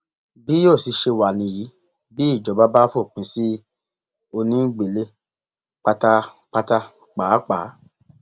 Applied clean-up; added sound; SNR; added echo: none; none; none; none.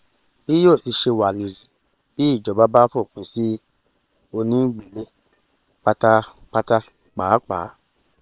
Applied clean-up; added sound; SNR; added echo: neural separator model SepFormer WHAM!.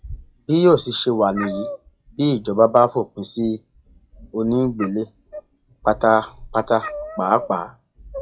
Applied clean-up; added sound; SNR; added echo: classical method log-MMSE.